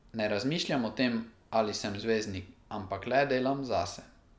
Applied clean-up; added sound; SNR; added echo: none; none; none; none.